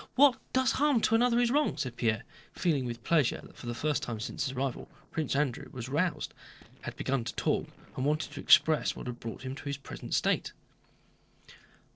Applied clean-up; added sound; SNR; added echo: neural separator model SepFormer DNS4.